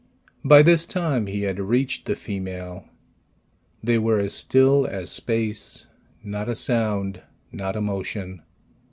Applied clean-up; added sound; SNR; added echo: none; none; none; none.